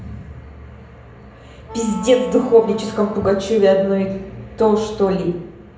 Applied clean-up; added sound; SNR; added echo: none; Wind instrument, woodwind instrument; 16 dB; reverberation time 0.8 s.